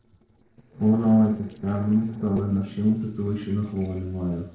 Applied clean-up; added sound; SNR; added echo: neural separator model SepFormer DNS4.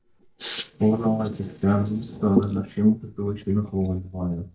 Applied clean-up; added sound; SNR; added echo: neural mask model DeepFilterNet 3.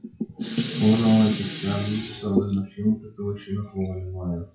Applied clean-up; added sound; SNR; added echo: classical method WPE with log-MMSE.